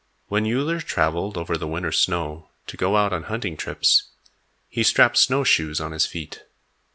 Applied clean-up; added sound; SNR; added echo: none; none; none; none.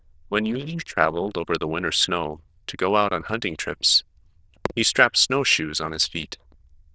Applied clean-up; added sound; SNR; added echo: neural diffusion model UNIVERSE++.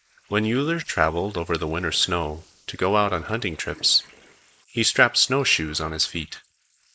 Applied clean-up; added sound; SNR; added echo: neural mask model Resemble Enhance denoiser.